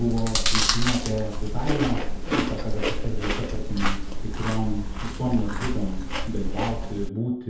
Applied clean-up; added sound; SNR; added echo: none; Chewing, mastication; -4 dB; reverberation time 0.8 s.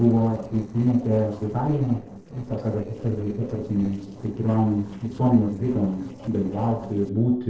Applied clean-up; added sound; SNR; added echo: neural separator model SepFormer DNS4.